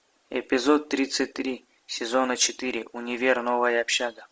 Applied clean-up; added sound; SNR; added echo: none; none; none; none.